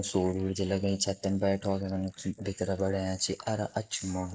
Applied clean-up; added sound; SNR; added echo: neural mask model Resemble Enhance denoiser.